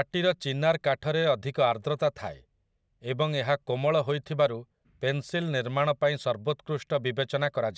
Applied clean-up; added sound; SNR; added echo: none; none; none; none.